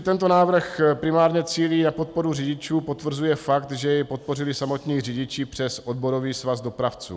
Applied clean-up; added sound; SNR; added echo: none; none; none; none.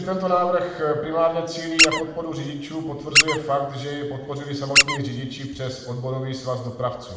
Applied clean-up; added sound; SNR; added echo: none; Squeak; -3 dB; reverberation time 1.0 s.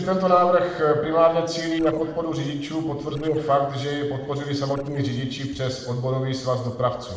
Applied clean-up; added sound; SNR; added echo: neural separator model SepFormer DNS4.